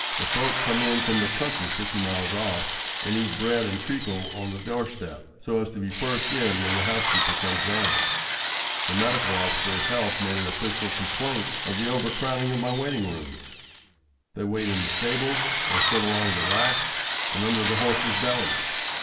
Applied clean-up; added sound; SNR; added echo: none; Drill; -1 dB; reverberation time 0.7 s.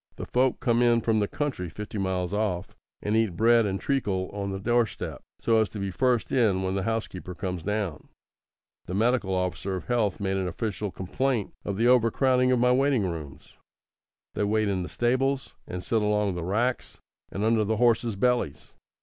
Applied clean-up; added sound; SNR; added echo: none; none; none; none.